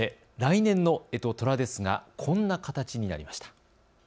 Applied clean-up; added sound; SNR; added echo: none; none; none; none.